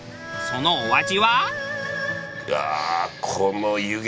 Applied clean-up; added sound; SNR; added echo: none; none; none; none.